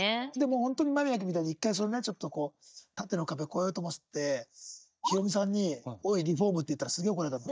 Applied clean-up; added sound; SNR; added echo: neural mask model DeepFilterNet 3.